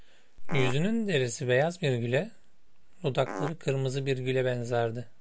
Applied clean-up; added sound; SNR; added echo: none; Fart; 6 dB; none.